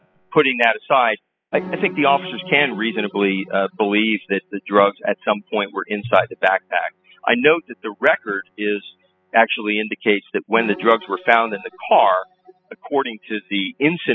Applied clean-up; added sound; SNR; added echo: classical method spectral subtraction.